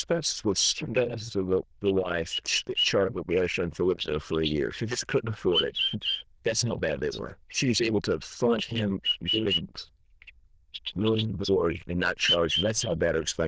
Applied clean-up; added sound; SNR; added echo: neural diffusion model UNIVERSE++.